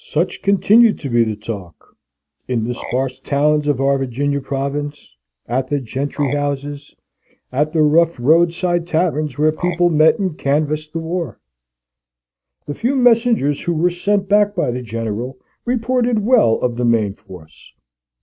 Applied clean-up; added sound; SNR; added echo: neural mask model RNNoise.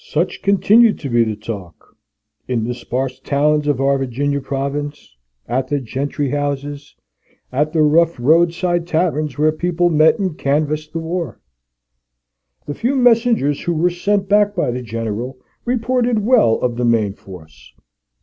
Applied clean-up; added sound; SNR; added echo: none; none; none; none.